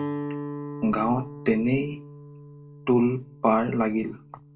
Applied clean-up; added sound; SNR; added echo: none; Guitar; 11 dB; reverberation time 0.2 s.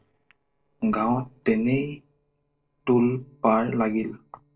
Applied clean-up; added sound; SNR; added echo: neural separator model SepFormer DNS4.